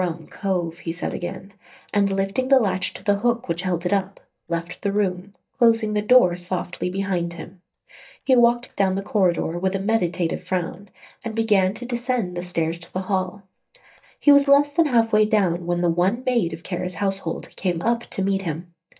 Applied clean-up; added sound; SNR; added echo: neural mask model DeepFilterNet 3.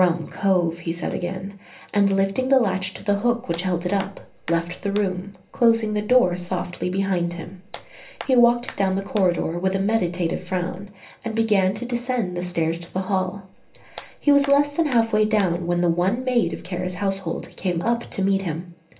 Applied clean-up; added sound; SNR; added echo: none; Hands; 20 dB; reverberation time 0.3 s.